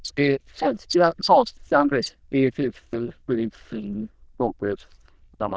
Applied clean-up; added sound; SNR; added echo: neural diffusion model UNIVERSE++.